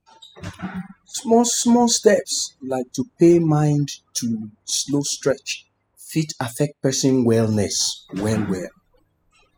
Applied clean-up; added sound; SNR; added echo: classical method spectral subtraction.